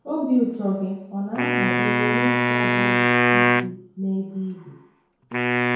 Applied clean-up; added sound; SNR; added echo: none; Wind instrument, woodwind instrument; -5 dB; reverberation time 0.9 s.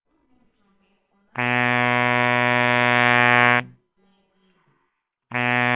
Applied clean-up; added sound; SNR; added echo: neural separator model SepFormer WHAMR!.